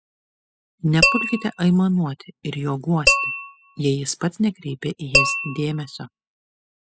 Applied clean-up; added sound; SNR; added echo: classical method spectral subtraction.